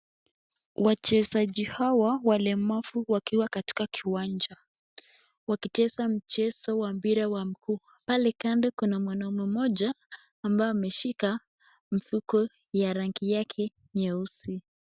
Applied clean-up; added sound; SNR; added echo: none; none; none; none.